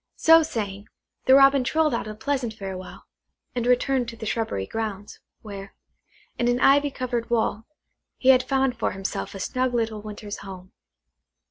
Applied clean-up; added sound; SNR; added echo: none; none; none; none.